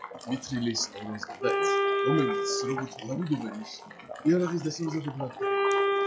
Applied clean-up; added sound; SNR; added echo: classical method log-MMSE.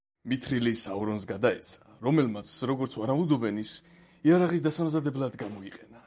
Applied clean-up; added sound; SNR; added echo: none; none; none; none.